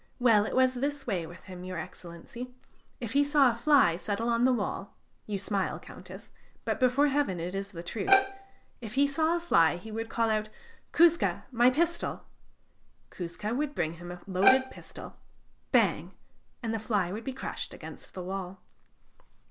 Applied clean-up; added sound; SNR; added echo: none; Bowed string instrument; 0 dB; none.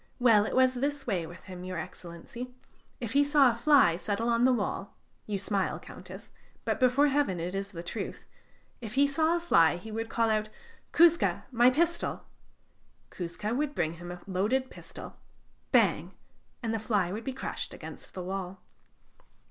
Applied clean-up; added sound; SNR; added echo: none; none; none; none.